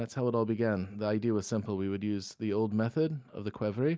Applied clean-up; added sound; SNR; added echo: none; none; none; none.